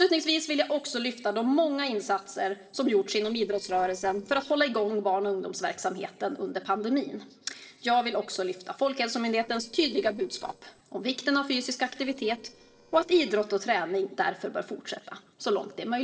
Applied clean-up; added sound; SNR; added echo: neural separator model SepFormer DNS4.